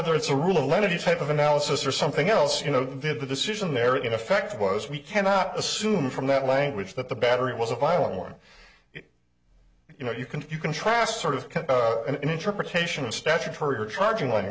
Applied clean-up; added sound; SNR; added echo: none; none; none; none.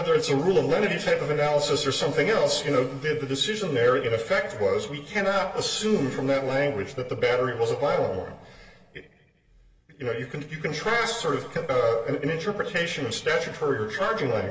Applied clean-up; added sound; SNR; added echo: none; none; none; reverberation time 2.2 s.